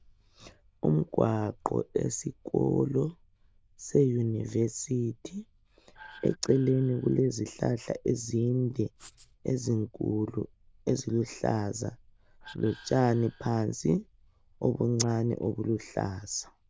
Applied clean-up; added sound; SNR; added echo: neural diffusion model UNIVERSE++.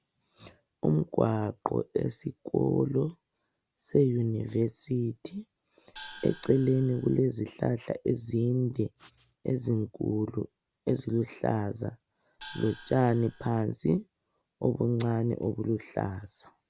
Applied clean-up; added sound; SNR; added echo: none; Gong + Writing; 18 dB; none.